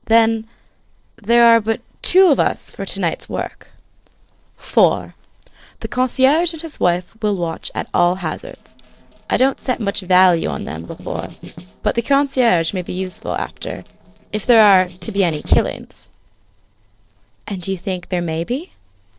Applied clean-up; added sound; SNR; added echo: neural separator model SepFormer DNS4.